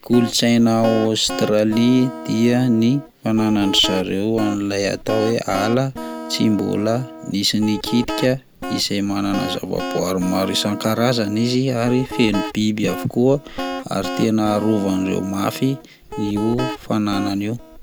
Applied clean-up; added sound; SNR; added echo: none; Guitar; 11 dB; none.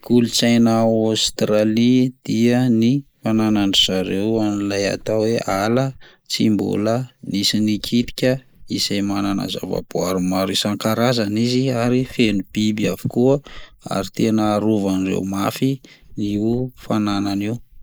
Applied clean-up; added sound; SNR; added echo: neural mask model Resemble Enhance denoiser.